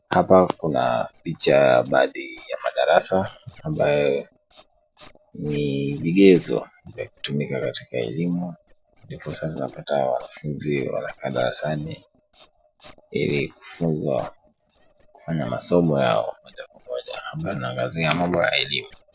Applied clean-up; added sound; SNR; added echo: neural separator model SepFormer DNS4.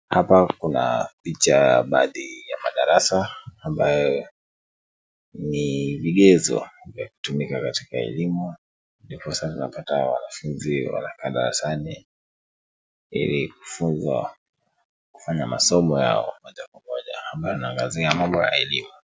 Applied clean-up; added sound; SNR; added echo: none; none; none; none.